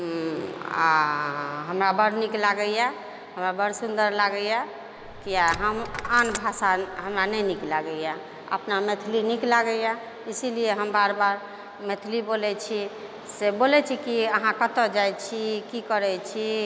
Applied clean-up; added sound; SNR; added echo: none; Coin (dropping); 13 dB; none.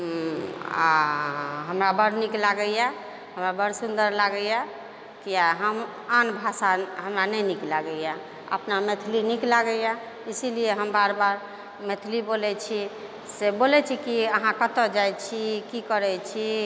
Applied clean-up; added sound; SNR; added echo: none; none; none; none.